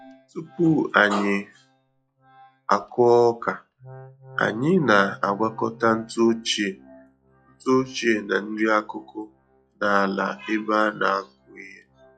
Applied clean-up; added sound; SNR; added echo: classical method log-MMSE.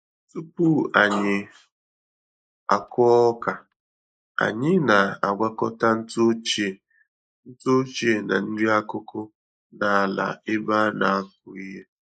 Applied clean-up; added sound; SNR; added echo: neural mask model Resemble Enhance denoiser.